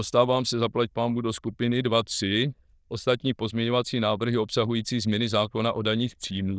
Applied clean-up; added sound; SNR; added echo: neural diffusion model UNIVERSE++.